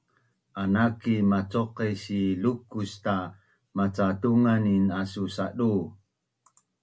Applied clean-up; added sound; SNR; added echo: none; none; none; none.